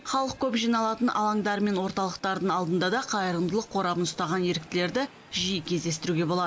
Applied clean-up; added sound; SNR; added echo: none; none; none; none.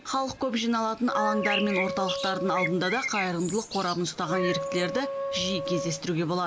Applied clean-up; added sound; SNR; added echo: none; Wind instrument, woodwind instrument + Bird; 4 dB; none.